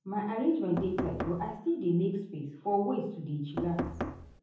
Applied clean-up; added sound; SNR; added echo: none; Knock; 4 dB; reverberation time 0.7 s.